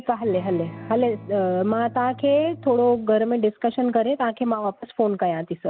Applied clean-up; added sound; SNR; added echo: none; Electric guitar / Strum; 18 dB; none.